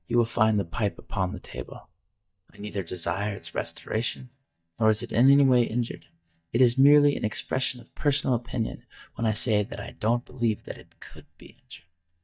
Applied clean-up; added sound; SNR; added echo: neural mask model DeepFilterNet 3.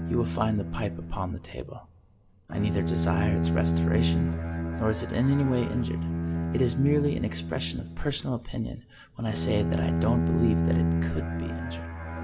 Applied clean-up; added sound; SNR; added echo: none; Bowed string instrument; -1 dB; reverberation time 0.5 s.